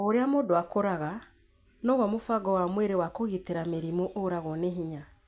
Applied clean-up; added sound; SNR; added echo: none; none; none; none.